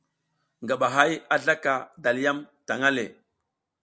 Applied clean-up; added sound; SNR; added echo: none; none; none; none.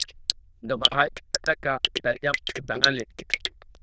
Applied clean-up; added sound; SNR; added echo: neural diffusion model UNIVERSE++.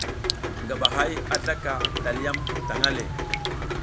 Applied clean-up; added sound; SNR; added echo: none; Rain + Drip; -3 dB; none.